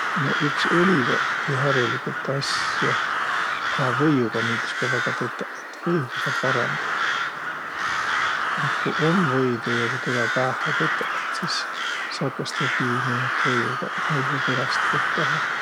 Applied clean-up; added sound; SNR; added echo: none; Crow; -2 dB; none.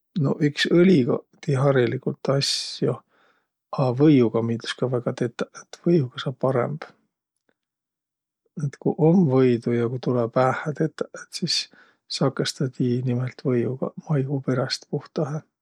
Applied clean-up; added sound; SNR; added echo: none; none; none; none.